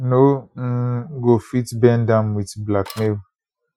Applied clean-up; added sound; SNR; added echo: classical method Wiener filter.